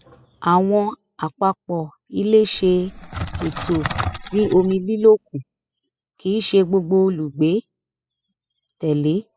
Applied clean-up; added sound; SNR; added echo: classical method spectral subtraction.